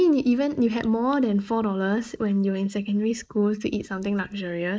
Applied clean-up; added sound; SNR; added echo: neural mask model Resemble Enhance denoiser.